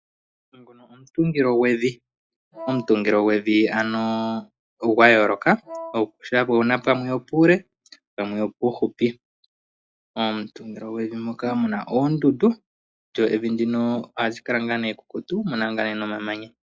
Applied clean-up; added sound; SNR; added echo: classical method log-MMSE.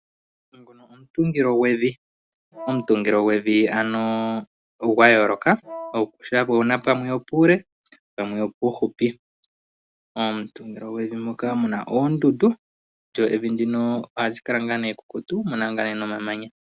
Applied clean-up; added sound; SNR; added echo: none; Wind instrument, woodwind instrument; 14 dB; none.